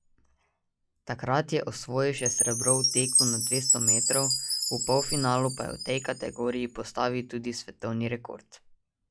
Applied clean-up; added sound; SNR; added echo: classical method log-MMSE.